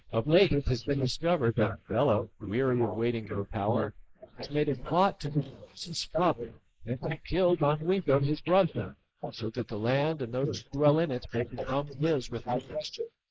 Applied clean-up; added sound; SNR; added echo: neural mask model Resemble Enhance denoiser.